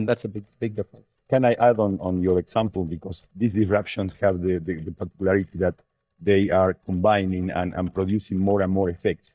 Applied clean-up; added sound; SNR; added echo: neural mask model DeepFilterNet 3.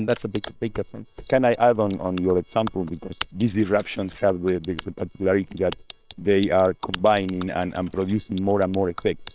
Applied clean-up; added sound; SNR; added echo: neural separator model SepFormer WHAM!.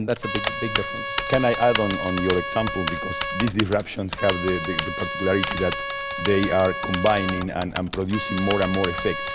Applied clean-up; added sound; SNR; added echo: none; Typing + Trumpet; 4 dB; none.